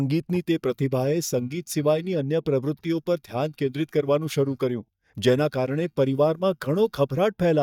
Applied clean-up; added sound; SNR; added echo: neural mask model DeepFilterNet 3.